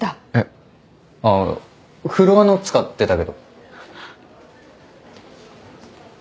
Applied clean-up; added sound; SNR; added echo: none; none; none; none.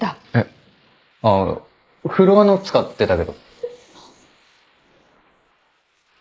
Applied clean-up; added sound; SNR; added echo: neural mask model Resemble Enhance denoiser.